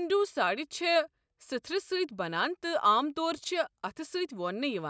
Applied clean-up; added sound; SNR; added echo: none; none; none; none.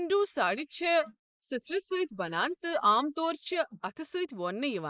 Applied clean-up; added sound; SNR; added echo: neural mask model Resemble Enhance denoiser.